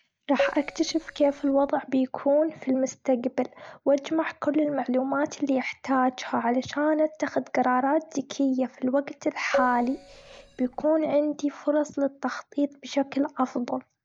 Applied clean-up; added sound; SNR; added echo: none; Keyboard (musical); 7 dB; none.